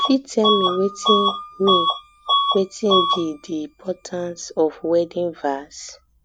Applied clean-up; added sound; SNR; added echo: none; Bus / Alarm; 1 dB; none.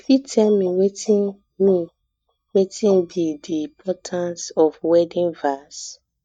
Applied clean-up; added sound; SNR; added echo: neural mask model DeepFilterNet 3.